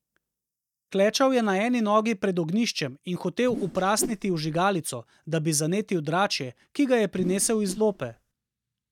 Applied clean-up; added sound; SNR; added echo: neural mask model DeepFilterNet 3.